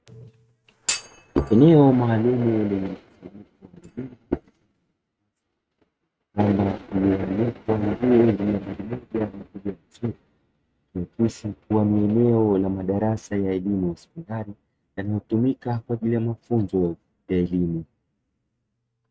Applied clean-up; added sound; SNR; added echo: neural mask model RNNoise.